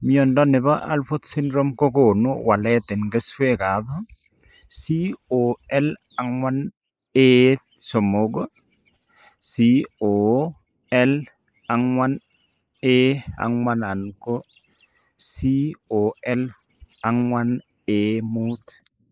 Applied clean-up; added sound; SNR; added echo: neural mask model Resemble Enhance denoiser.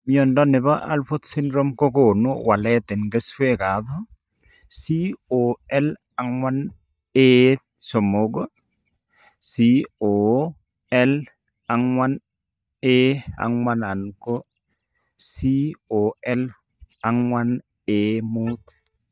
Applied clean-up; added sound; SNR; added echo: neural mask model DeepFilterNet 3.